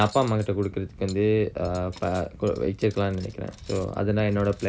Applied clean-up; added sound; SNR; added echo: none; Cutlery, silverware; 18 dB; none.